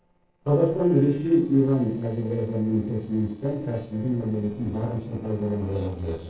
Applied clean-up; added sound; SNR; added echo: neural separator model SepFormer DNS4.